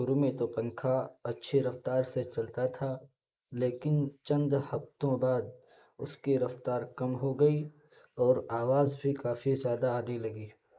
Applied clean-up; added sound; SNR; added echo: neural mask model Resemble Enhance denoiser.